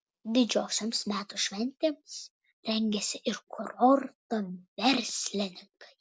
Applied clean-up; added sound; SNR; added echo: none; none; none; none.